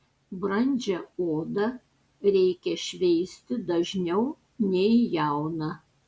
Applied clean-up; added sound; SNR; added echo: none; none; none; none.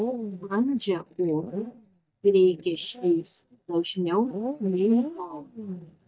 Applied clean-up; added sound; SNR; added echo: neural mask model DeepFilterNet 3.